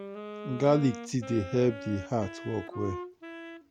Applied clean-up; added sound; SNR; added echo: none; Wind instrument, woodwind instrument; 11 dB; none.